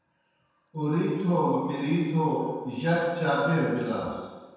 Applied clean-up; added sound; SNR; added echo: none; Chime; 16 dB; reverberation time 1.2 s.